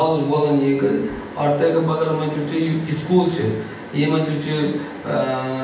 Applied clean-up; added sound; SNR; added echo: none; Bird vocalization, bird call, bird song; 14 dB; reverberation time 0.9 s.